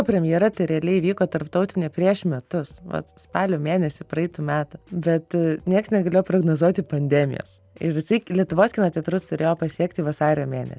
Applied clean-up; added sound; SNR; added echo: none; none; none; none.